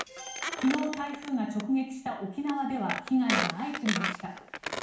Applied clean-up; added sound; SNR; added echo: none; Squeak; 5 dB; reverberation time 0.6 s.